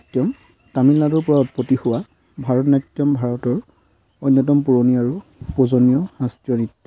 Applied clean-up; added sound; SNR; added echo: none; none; none; none.